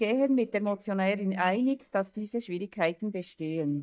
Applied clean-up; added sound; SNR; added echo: neural mask model DeepFilterNet 3.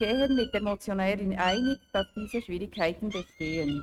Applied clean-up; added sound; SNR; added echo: neural mask model RNNoise.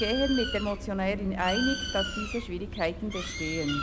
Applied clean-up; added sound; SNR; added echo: none; Bird; 5 dB; none.